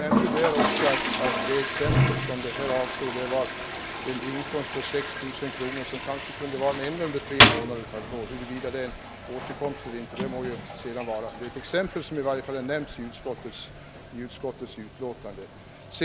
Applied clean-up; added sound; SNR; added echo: none; Toilet flush; -3 dB; none.